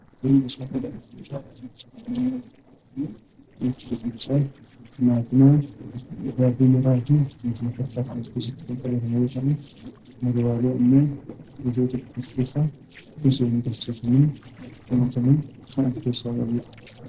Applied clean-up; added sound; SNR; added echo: neural separator model SepFormer DNS4.